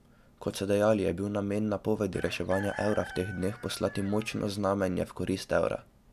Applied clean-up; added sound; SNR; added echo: none; Chicken, rooster; 14 dB; none.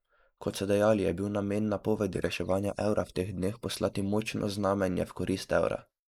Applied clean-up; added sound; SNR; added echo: neural mask model Resemble Enhance denoiser.